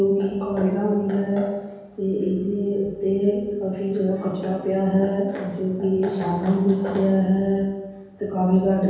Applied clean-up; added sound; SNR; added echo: none; none; none; reverberation time 1.2 s.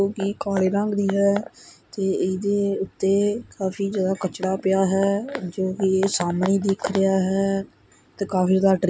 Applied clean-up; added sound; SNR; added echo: none; none; none; none.